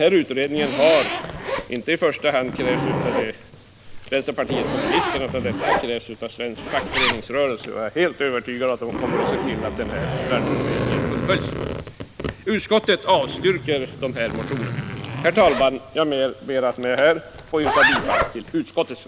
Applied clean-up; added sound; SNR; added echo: none; Zipper (clothing); 4 dB; none.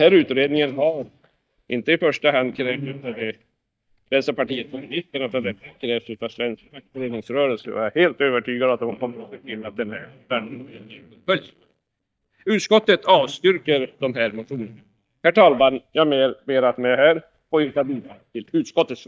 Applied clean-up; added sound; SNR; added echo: neural mask model DeepFilterNet 3.